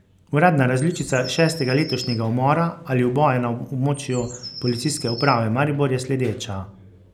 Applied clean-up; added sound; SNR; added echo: none; Bird vocalization, bird call, bird song; 16 dB; none.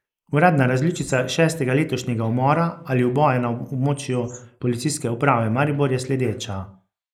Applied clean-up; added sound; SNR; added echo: neural mask model Resemble Enhance denoiser.